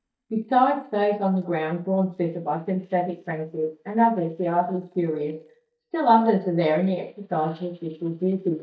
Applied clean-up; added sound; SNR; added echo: neural mask model DeepFilterNet 3.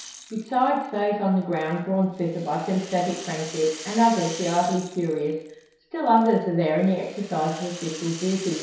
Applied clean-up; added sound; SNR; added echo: none; Rattle; 17 dB; reverberation time 0.7 s.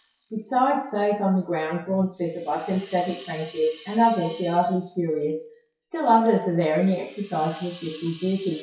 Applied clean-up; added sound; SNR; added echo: classical method WPE with log-MMSE.